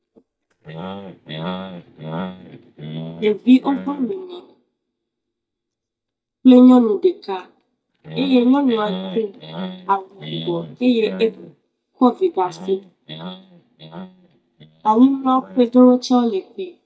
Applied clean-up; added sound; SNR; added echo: neural mask model DeepFilterNet 3.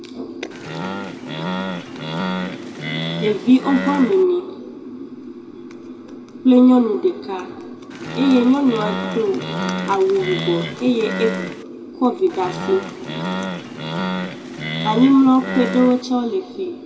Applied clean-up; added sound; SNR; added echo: none; Animal; 7 dB; reverberation time 1.5 s.